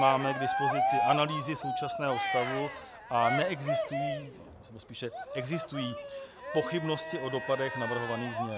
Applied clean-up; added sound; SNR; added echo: none; Cheering; 1 dB; none.